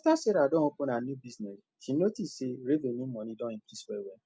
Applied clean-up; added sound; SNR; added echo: none; none; none; none.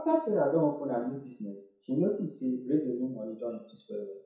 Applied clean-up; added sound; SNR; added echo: none; none; none; reverberation time 0.6 s.